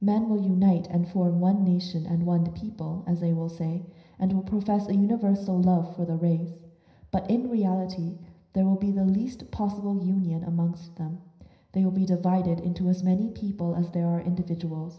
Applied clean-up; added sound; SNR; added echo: none; none; none; reverberation time 0.9 s.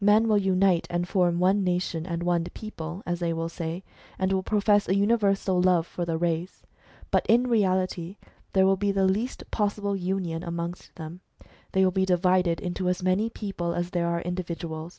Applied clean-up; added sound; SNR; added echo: none; none; none; none.